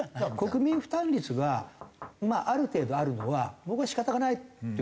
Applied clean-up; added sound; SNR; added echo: none; Knock / Wood; 18 dB; none.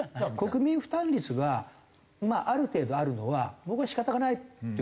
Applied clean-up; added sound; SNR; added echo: none; none; none; none.